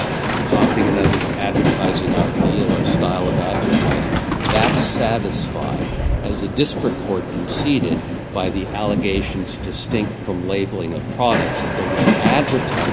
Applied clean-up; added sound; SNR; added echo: none; Train; -3 dB; none.